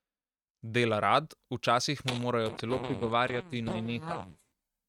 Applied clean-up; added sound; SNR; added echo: neural mask model RNNoise.